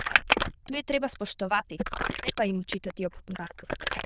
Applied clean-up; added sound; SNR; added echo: neural diffusion model UNIVERSE++.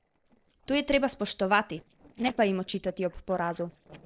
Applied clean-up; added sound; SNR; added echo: neural separator model SepFormer DNS4.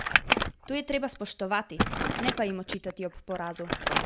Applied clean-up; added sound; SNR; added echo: none; Crumpling, crinkling; -3 dB; none.